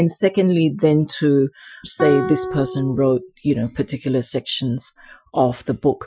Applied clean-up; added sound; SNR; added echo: classical method Wiener filter.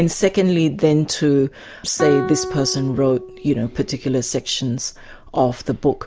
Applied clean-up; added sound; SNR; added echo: none; Guitar; 11 dB; none.